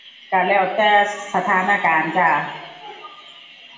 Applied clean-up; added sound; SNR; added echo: none; none; none; reverberation time 1.0 s.